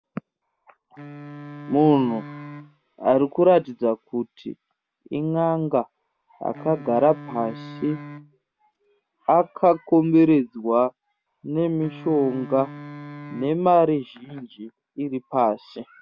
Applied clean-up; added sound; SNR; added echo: none; Wind instrument, woodwind instrument; 17 dB; none.